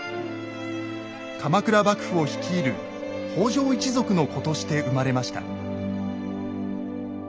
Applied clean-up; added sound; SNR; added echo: none; none; none; none.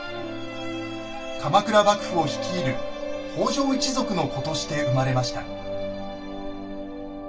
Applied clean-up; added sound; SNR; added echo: none; none; none; reverberation time 0.2 s.